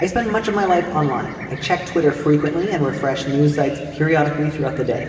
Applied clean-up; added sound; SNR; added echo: none; Fixed-wing aircraft, airplane; 18 dB; reverberation time 2.7 s.